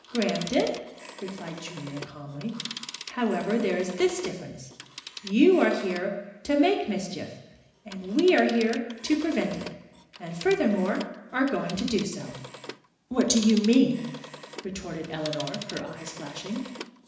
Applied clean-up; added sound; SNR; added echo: none; Telephone; 16 dB; reverberation time 1.0 s.